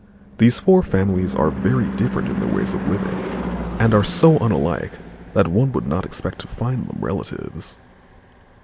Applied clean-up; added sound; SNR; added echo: none; Car passing by / Engine / Truck; 9 dB; none.